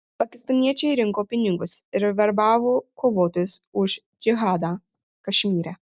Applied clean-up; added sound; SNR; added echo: none; none; none; none.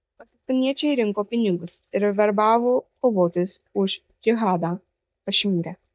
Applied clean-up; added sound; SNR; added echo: neural mask model DeepFilterNet 3.